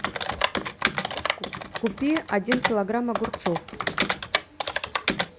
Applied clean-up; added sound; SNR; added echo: none; Computer keyboard; -1 dB; none.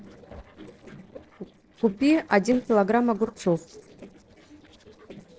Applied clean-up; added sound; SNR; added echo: neural separator model SepFormer DNS4.